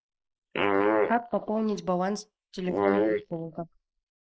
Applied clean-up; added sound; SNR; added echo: neural mask model Resemble Enhance denoiser.